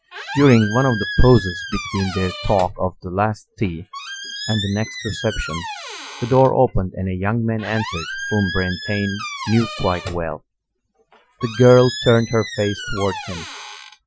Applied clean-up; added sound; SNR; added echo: classical method Wiener filter.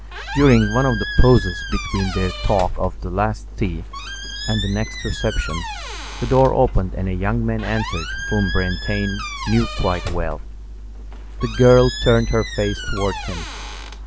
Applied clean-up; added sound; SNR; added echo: none; Squeak; 11 dB; none.